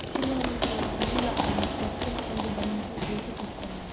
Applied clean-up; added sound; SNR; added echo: none; Run; -4 dB; none.